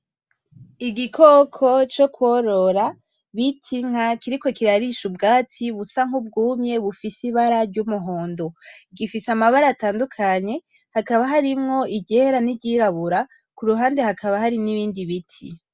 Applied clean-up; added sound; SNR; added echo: none; none; none; none.